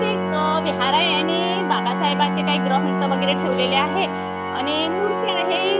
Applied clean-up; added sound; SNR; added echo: none; Organ; 0 dB; none.